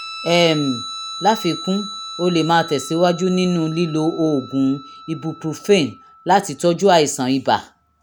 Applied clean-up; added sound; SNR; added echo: none; Guitar; 15 dB; none.